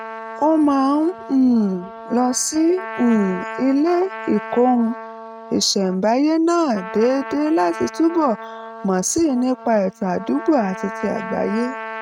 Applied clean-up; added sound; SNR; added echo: neural mask model RNNoise.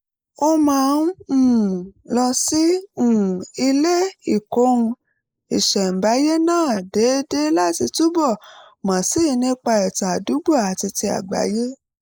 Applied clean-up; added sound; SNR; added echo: neural mask model Resemble Enhance denoiser.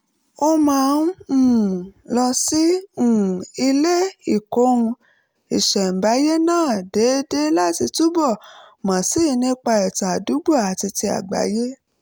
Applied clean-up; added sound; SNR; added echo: none; none; none; none.